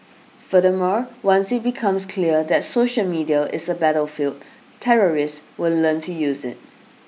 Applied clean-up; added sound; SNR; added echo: none; none; none; none.